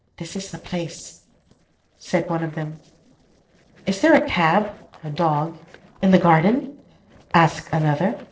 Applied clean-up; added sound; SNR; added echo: neural separator model SepFormer DNS4.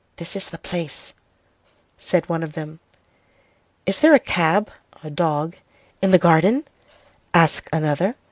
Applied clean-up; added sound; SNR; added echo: none; none; none; none.